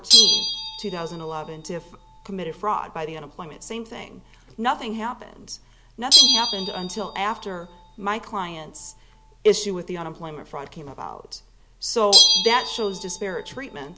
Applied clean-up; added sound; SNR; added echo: none; Bell; -3 dB; none.